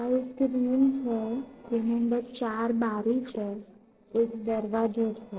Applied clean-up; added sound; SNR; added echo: neural separator model SepFormer DNS4.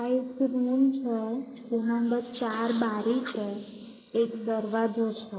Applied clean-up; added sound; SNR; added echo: neural mask model Resemble Enhance denoiser.